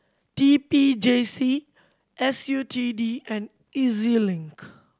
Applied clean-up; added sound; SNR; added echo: none; none; none; none.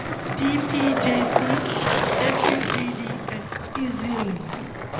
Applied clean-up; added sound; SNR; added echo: none; Skateboard; -3 dB; reverberation time 1.4 s.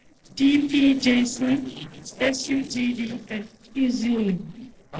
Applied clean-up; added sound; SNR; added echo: neural separator model SepFormer DNS4.